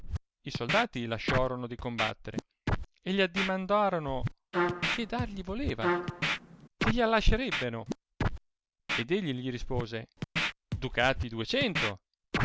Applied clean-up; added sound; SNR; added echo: none; Scratching (performance technique) + Trumpet; 2 dB; none.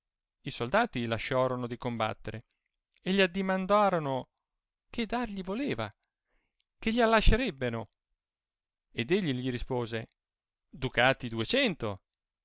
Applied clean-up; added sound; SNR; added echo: none; none; none; none.